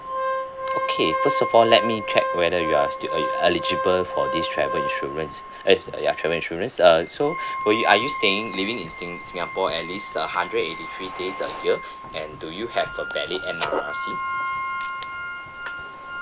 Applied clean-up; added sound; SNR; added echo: none; Organ + Wind instrument, woodwind instrument; 5 dB; none.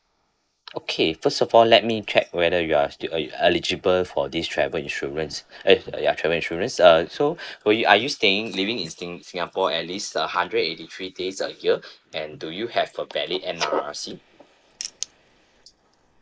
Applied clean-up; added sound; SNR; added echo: neural mask model Resemble Enhance denoiser.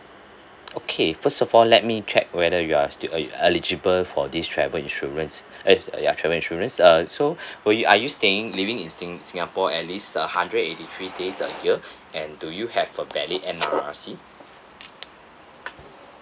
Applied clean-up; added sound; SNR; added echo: none; none; none; none.